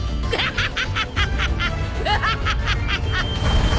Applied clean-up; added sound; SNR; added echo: none; none; none; none.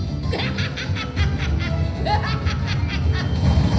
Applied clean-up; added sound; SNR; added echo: none; none; none; reverberation time 0.5 s.